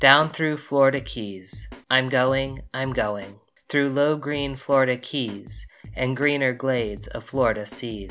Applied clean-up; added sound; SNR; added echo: none; Drum kit; 19 dB; none.